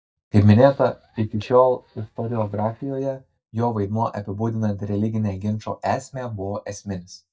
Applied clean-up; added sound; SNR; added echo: neural mask model DeepFilterNet 3.